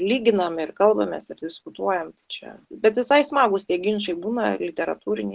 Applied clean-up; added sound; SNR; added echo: none; none; none; none.